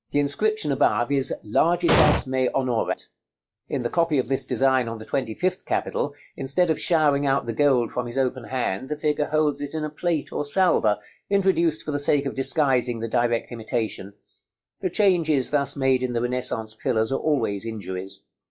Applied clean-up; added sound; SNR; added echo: classical method log-MMSE.